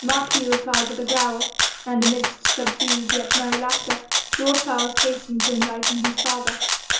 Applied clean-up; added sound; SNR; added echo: none; Rattle (instrument); -2 dB; reverberation time 0.7 s.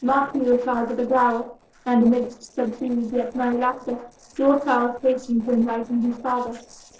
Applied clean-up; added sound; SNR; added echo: neural separator model SepFormer DNS4.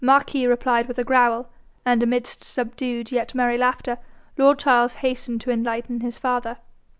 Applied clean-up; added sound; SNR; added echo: none; none; none; none.